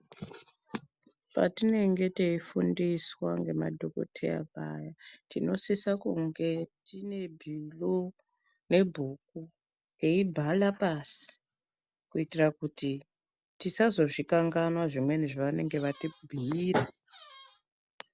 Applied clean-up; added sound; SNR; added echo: none; Squeak; 19 dB; none.